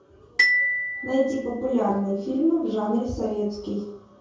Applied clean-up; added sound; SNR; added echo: none; Glockenspiel; 3 dB; reverberation time 0.6 s.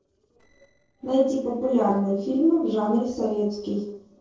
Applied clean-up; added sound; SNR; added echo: neural separator model SepFormer DNS4.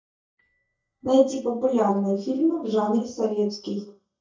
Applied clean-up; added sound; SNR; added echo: neural mask model DeepFilterNet 3.